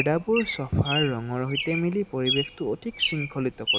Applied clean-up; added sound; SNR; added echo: none; Bird vocalization, bird call, bird song; 5 dB; none.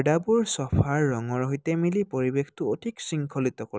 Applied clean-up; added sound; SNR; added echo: none; none; none; none.